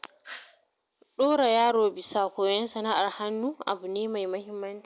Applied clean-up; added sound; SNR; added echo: none; none; none; none.